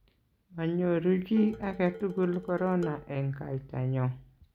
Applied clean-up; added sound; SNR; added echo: none; Dishes, pots, and pans; 16 dB; none.